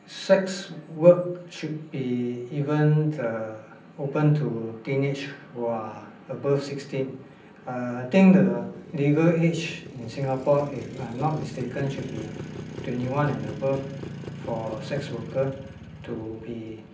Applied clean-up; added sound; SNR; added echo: none; Motorcycle; 15 dB; reverberation time 0.6 s.